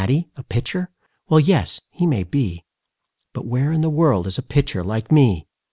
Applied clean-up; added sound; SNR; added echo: none; none; none; none.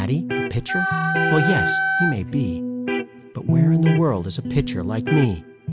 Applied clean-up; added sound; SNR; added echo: none; Wind instrument, woodwind instrument + Electric guitar; -1 dB; none.